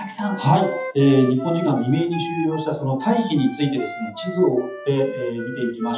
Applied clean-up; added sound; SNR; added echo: classical method WPE with log-MMSE.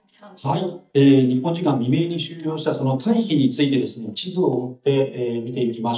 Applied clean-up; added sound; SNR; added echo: neural mask model DeepFilterNet 3.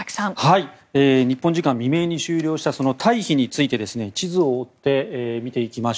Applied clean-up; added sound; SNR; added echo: none; none; none; none.